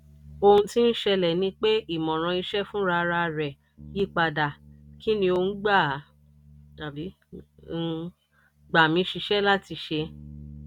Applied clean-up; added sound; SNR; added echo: neural mask model RNNoise.